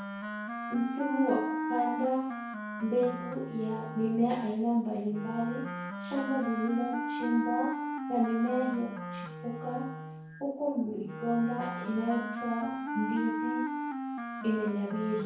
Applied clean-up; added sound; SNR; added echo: none; Wind instrument, woodwind instrument; 5 dB; reverberation time 0.6 s.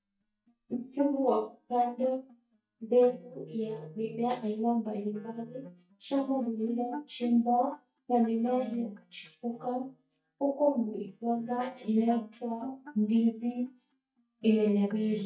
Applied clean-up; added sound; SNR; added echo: neural mask model DeepFilterNet 3.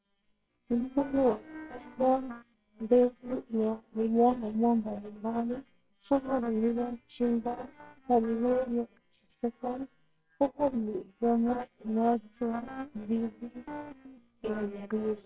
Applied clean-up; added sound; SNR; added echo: neural separator model SepFormer WHAMR!.